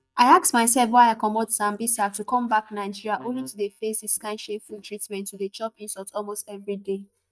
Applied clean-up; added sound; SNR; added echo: neural mask model DeepFilterNet 3.